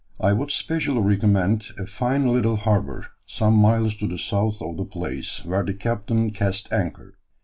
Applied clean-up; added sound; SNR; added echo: none; none; none; none.